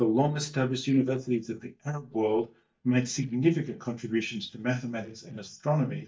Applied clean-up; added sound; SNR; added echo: neural mask model DeepFilterNet 3.